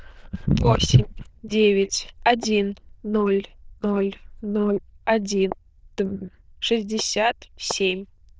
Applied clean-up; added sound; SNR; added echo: neural diffusion model UNIVERSE++.